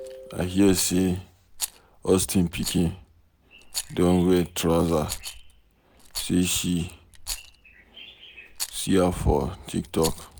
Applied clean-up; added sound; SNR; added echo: none; Rattle; 14 dB; none.